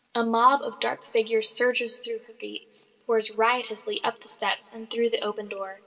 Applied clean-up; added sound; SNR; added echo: none; none; none; reverberation time 0.3 s.